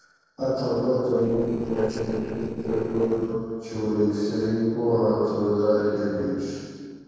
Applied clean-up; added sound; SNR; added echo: neural separator model SepFormer DNS4.